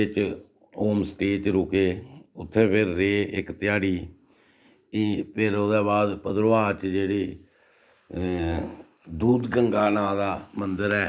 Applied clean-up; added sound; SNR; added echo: none; none; none; none.